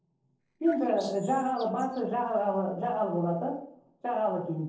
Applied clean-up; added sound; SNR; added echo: neural separator model SepFormer DNS4.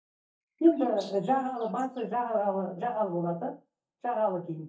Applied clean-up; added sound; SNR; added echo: neural mask model DeepFilterNet 3.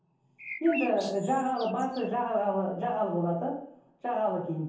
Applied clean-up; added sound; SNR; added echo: none; Bird; 12 dB; reverberation time 0.7 s.